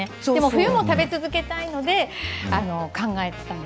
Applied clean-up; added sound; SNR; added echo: none; none; none; none.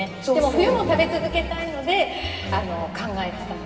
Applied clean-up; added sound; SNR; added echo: none; Organ; 19 dB; reverberation time 2.6 s.